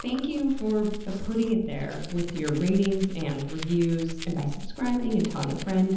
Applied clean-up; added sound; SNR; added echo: none; Domestic sounds, home sounds; 9 dB; reverberation time 0.9 s.